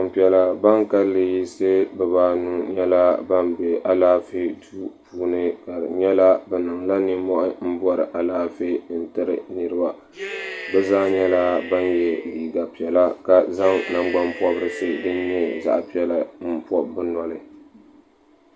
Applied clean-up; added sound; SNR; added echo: none; Cheering; 13 dB; none.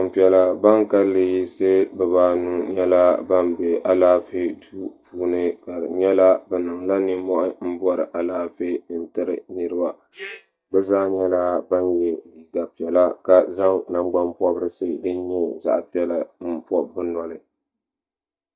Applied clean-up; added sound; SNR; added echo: neural mask model DeepFilterNet 3.